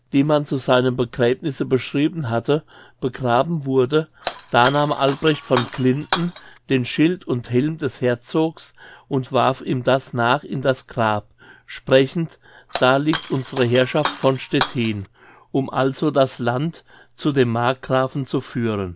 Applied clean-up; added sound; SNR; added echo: none; Shatter; 9 dB; none.